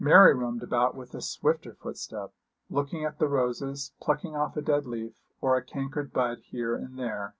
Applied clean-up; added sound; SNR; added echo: none; none; none; none.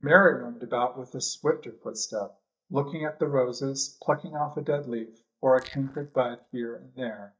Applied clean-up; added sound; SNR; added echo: neural mask model DeepFilterNet 3.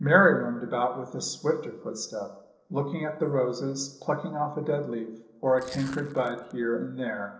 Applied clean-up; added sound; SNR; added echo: neural separator model SepFormer DNS4.